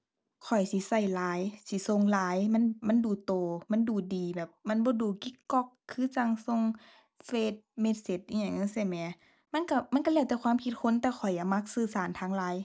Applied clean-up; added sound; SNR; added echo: none; none; none; none.